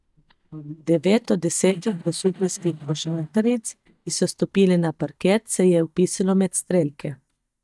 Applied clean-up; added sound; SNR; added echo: neural mask model DeepFilterNet 3.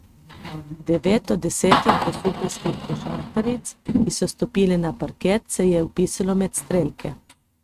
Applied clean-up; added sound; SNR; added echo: neural mask model RNNoise.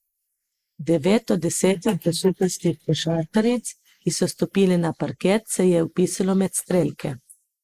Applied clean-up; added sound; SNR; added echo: neural mask model Resemble Enhance denoiser.